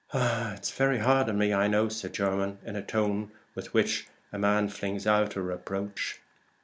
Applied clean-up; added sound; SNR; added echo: none; none; none; none.